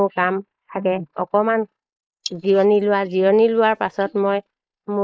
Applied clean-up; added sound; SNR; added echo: neural mask model Resemble Enhance denoiser.